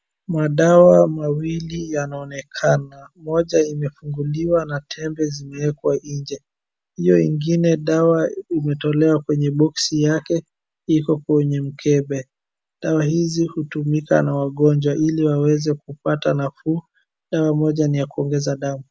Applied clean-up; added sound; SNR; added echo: none; none; none; none.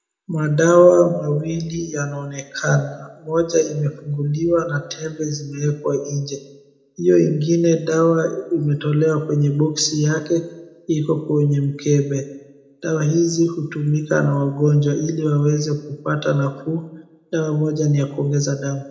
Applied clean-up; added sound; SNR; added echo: none; none; none; reverberation time 0.5 s.